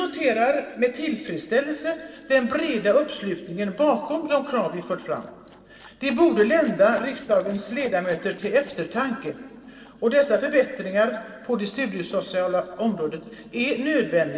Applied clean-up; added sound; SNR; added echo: neural separator model SepFormer DNS4.